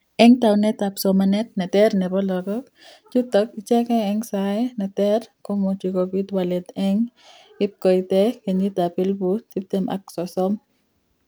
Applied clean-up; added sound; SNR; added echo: none; none; none; none.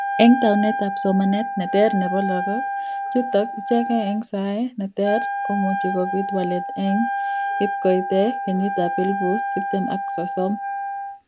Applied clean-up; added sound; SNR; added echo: none; Wind instrument, woodwind instrument; 4 dB; none.